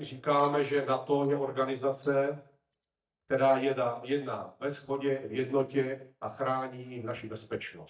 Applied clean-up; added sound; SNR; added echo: neural mask model DeepFilterNet 3.